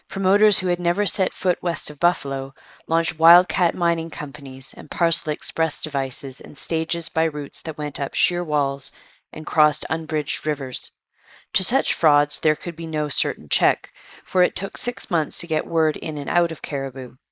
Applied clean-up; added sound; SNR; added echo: neural mask model Resemble Enhance denoiser.